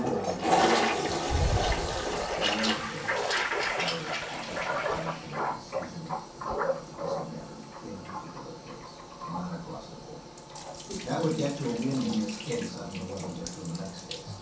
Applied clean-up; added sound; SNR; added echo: none; Toilet flush; -4 dB; reverberation time 0.6 s.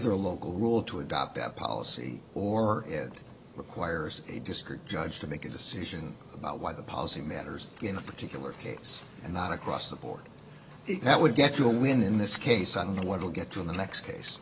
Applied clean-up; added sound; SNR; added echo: none; none; none; none.